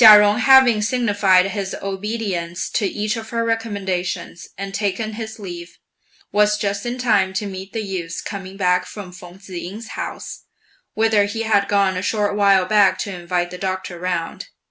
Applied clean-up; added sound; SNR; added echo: none; none; none; none.